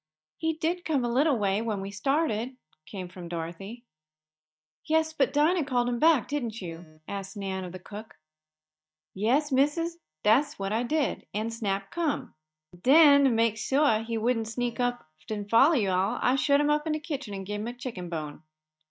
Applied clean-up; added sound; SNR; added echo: neural mask model DeepFilterNet 3.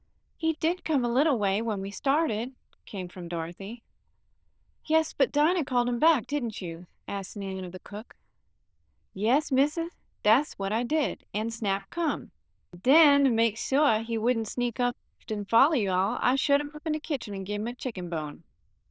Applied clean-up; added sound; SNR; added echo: neural diffusion model UNIVERSE++.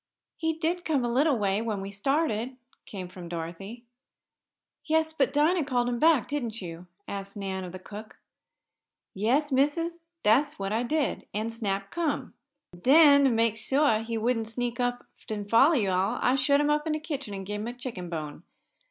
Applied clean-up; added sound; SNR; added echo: none; none; none; none.